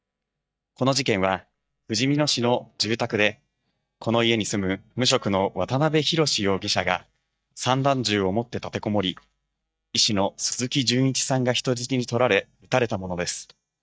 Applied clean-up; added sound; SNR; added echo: neural mask model DeepFilterNet 3.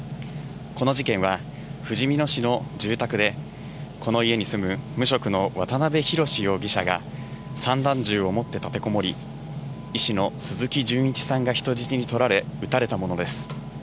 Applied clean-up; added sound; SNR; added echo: none; none; none; none.